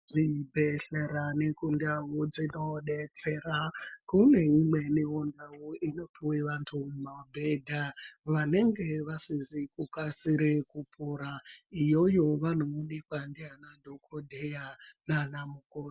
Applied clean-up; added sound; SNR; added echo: none; none; none; none.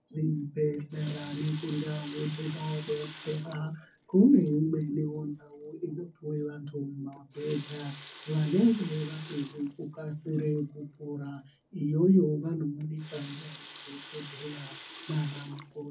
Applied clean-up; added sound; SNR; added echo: none; Water tap, faucet; 16 dB; reverberation time 0.3 s.